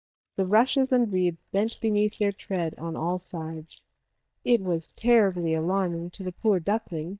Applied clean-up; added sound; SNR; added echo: neural mask model DeepFilterNet 3.